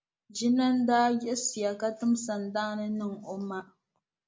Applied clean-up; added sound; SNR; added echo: none; none; none; none.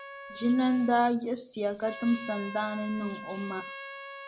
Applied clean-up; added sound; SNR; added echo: none; Trumpet + Wild animals; 13 dB; none.